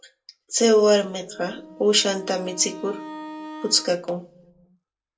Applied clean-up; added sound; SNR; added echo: none; Wind instrument, woodwind instrument; 17 dB; reverberation time 0.2 s.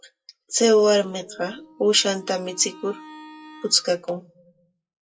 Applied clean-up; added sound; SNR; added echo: classical method WPE with log-MMSE.